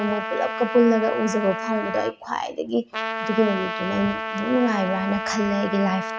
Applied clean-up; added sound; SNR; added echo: none; Trumpet; 6 dB; none.